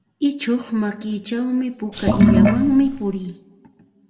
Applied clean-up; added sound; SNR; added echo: none; Sink (filling or washing) / Water; -5 dB; reverberation time 1.1 s.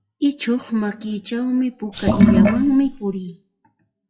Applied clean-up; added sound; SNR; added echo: classical method WPE with log-MMSE.